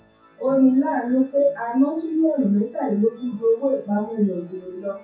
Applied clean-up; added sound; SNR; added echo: classical method WPE with log-MMSE.